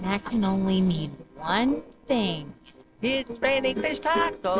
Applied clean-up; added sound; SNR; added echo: neural separator model SepFormer DNS4.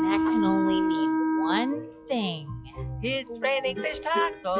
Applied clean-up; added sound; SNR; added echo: classical method log-MMSE.